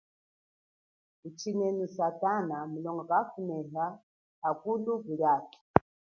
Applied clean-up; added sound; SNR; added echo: none; none; none; none.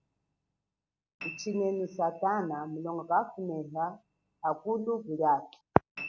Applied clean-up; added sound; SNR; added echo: none; Piano; 19 dB; none.